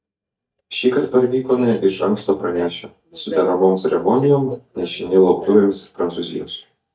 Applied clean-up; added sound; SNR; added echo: neural mask model DeepFilterNet 3.